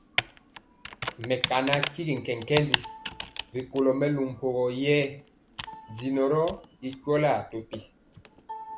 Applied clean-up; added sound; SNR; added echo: none; Computer keyboard; 8 dB; none.